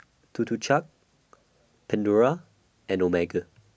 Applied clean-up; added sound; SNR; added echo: none; none; none; none.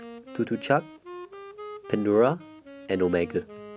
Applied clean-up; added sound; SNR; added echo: none; Wind instrument, woodwind instrument; 15 dB; none.